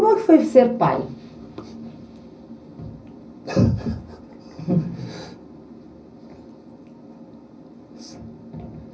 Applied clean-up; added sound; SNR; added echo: none; none; none; reverberation time 0.4 s.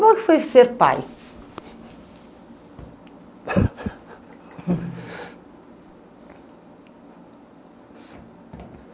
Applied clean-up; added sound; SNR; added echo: none; none; none; none.